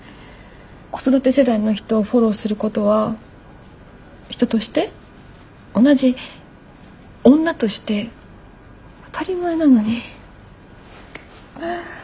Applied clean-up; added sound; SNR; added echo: none; none; none; none.